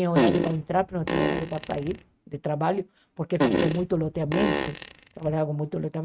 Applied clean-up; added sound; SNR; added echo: neural mask model RNNoise.